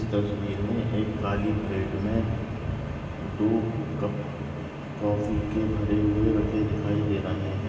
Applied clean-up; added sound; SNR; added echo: none; none; none; reverberation time 2.4 s.